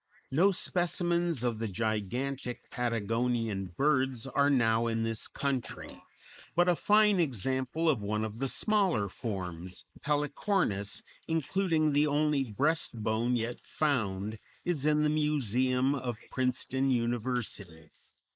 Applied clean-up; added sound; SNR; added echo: neural mask model Resemble Enhance denoiser.